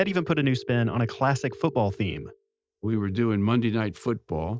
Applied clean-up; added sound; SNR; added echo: neural mask model DeepFilterNet 3.